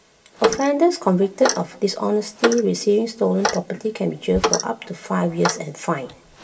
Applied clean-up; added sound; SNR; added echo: none; Clock; 6 dB; reverberation time 0.7 s.